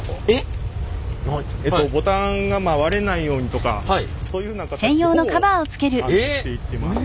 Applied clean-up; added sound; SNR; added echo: none; none; none; none.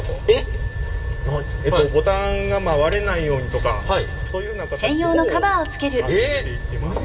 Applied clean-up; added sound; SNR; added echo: none; Wind instrument, woodwind instrument; 18 dB; reverberation time 1.7 s.